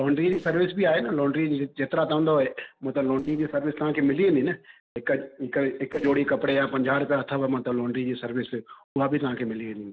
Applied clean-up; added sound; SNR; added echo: neural separator model SepFormer DNS4.